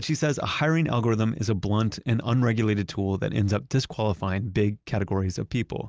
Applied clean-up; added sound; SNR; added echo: none; none; none; none.